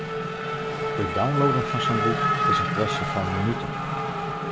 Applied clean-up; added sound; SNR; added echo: none; Race car, auto racing / Accelerating, revving, vroom; -3 dB; none.